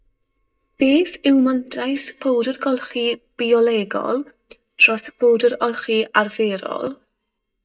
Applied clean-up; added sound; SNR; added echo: neural mask model DeepFilterNet 3.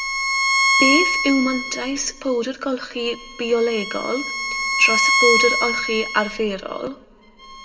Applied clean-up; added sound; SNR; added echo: none; Bowed string instrument; -1 dB; reverberation time 1.8 s.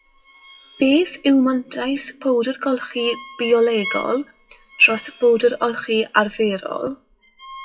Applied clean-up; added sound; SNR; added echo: classical method WPE with log-MMSE.